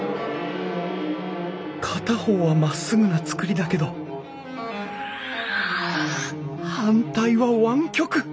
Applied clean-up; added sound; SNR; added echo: none; Gong; 13 dB; none.